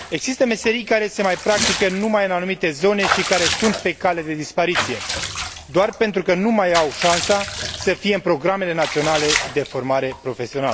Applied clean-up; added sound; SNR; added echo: none; Bathtub (filling or washing) / Water / Liquid; 7 dB; none.